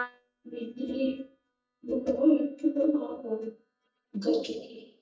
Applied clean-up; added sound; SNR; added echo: neural mask model DeepFilterNet 3.